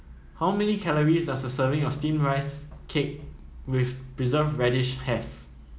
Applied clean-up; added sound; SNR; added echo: none; none; none; none.